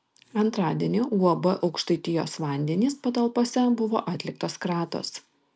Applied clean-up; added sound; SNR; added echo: none; none; none; none.